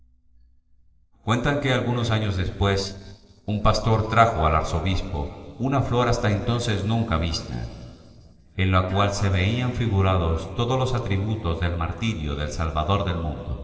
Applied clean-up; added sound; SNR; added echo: neural separator model SepFormer DNS4.